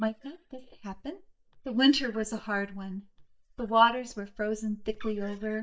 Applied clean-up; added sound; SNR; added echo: neural mask model DeepFilterNet 3.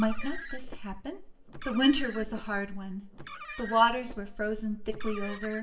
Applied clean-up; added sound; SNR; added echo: none; Car; 15 dB; reverberation time 0.5 s.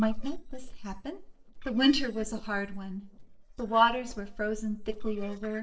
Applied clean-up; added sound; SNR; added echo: neural separator model SepFormer DNS4.